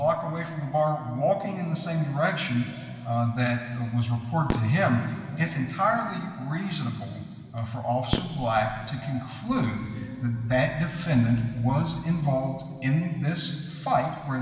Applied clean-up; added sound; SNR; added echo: none; Fireworks; 11 dB; reverberation time 2.6 s.